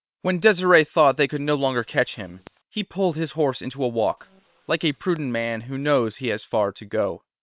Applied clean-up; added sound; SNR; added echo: neural separator model SepFormer WHAM!.